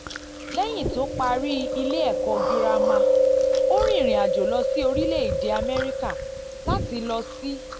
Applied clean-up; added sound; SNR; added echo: none; Chewing, mastication; -5 dB; none.